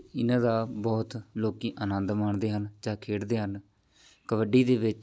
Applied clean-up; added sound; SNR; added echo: none; none; none; none.